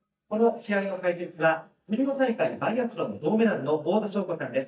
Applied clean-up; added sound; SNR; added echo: neural mask model DeepFilterNet 3.